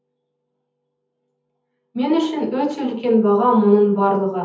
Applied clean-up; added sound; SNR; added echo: none; none; none; reverberation time 0.7 s.